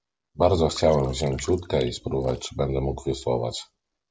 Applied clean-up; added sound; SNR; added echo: neural separator model SepFormer DNS4.